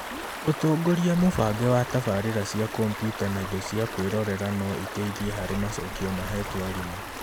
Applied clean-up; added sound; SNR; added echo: none; Stream; 8 dB; none.